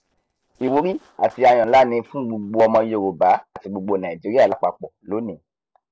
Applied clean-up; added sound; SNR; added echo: neural separator model SepFormer DNS4.